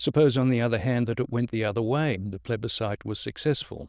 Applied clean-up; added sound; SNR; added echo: neural diffusion model UNIVERSE++.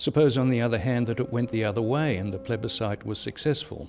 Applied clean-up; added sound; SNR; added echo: none; Boat, Water vehicle; 19 dB; none.